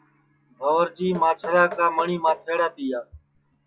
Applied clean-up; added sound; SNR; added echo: classical method log-MMSE.